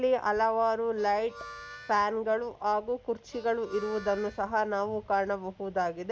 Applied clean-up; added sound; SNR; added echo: none; Harmonica; 19 dB; none.